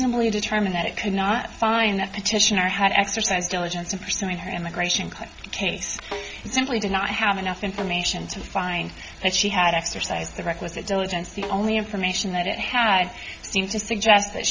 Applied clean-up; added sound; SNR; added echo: none; Snare drum; 16 dB; none.